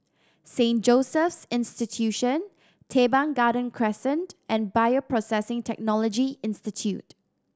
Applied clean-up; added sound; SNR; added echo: none; none; none; none.